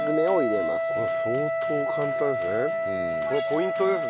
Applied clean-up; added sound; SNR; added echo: none; Wind instrument, woodwind instrument; -2 dB; none.